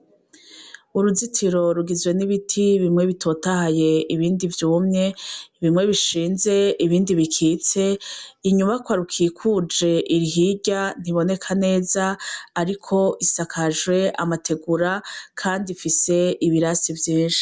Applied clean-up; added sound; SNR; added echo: none; none; none; none.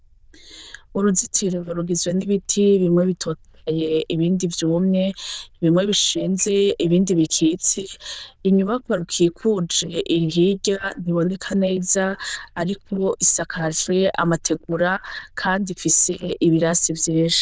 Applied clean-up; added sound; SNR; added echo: neural diffusion model UNIVERSE++.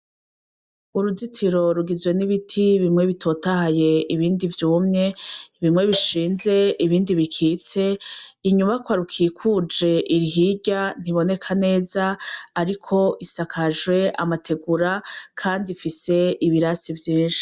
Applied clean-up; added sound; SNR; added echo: neural mask model DeepFilterNet 3.